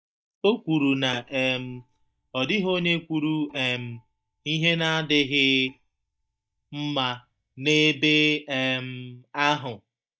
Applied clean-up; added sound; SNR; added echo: neural mask model DeepFilterNet 3.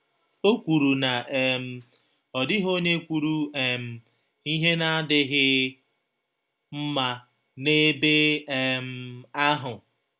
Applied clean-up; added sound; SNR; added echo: none; none; none; none.